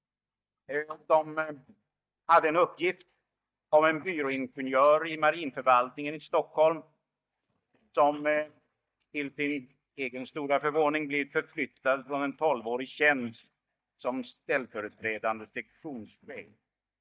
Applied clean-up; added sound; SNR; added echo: neural mask model DeepFilterNet 3.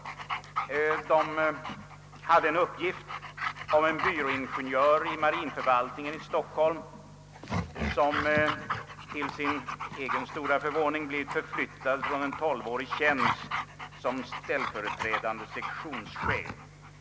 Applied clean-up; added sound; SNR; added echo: none; Dog; 6 dB; none.